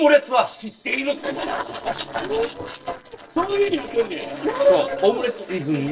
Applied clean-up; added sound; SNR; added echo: neural separator model SepFormer DNS4.